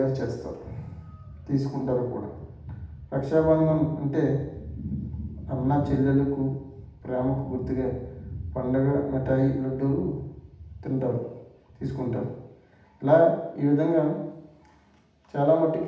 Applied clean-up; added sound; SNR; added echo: none; none; none; reverberation time 0.8 s.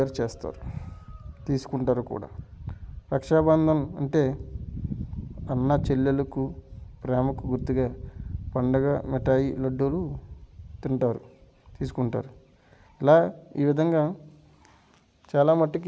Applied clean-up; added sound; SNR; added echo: none; none; none; none.